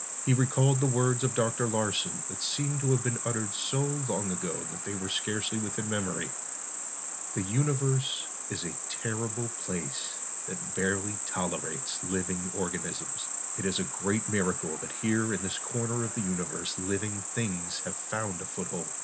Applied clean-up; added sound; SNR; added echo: none; Cricket; 2 dB; none.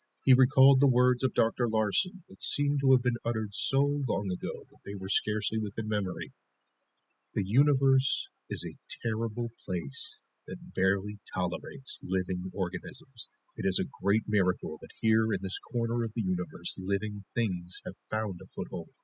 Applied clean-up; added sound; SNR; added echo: classical method spectral subtraction.